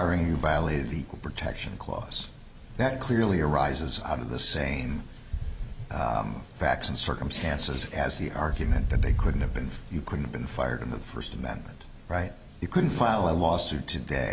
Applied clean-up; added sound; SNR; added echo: none; none; none; none.